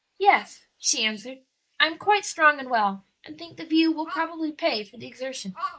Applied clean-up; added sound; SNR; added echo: neural mask model Resemble Enhance denoiser.